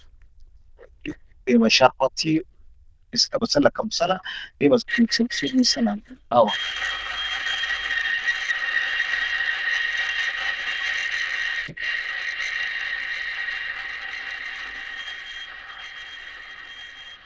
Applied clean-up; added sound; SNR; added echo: neural diffusion model UNIVERSE++.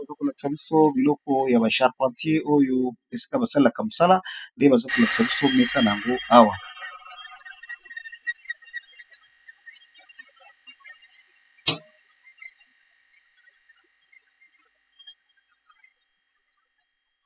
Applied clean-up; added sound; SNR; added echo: classical method spectral subtraction.